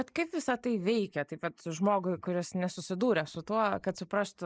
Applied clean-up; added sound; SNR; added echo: neural mask model Resemble Enhance denoiser.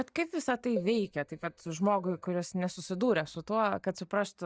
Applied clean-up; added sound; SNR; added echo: neural mask model DeepFilterNet 3.